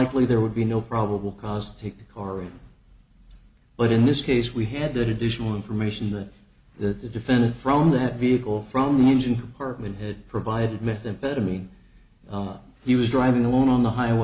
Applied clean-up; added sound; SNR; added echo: none; none; none; none.